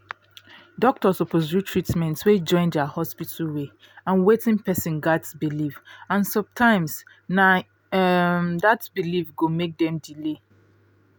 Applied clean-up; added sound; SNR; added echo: none; none; none; none.